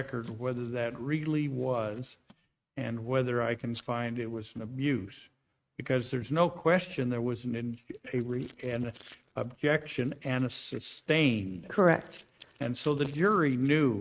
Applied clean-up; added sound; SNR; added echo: neural mask model RNNoise.